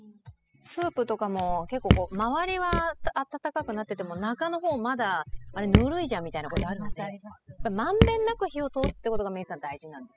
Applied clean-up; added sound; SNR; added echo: classical method spectral subtraction.